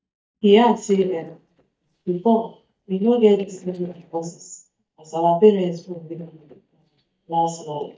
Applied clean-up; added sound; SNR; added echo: neural mask model DeepFilterNet 3.